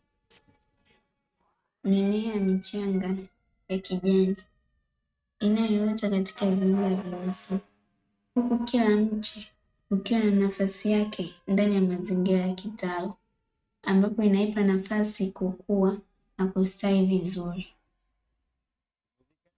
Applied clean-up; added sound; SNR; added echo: neural mask model RNNoise.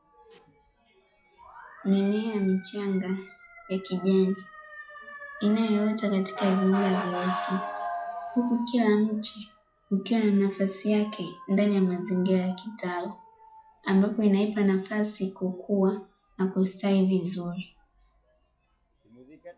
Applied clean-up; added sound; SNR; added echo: classical method log-MMSE.